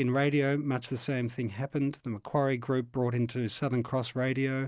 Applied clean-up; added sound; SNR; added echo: none; none; none; none.